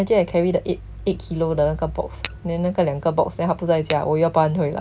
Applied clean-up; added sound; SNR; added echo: none; Tap / Glass; 15 dB; none.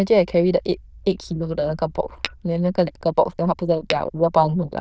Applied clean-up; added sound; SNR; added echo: neural diffusion model UNIVERSE++.